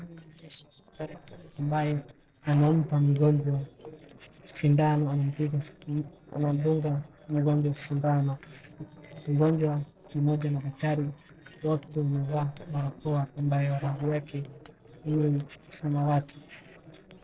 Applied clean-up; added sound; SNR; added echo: neural separator model SepFormer DNS4.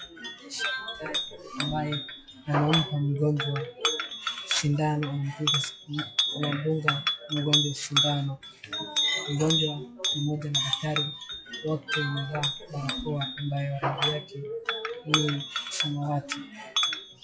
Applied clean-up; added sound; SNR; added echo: classical method WPE with log-MMSE.